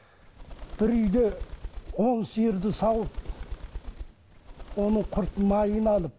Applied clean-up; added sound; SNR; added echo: none; Bird; 10 dB; none.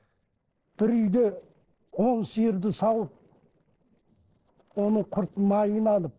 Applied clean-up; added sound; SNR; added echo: neural separator model SepFormer DNS4.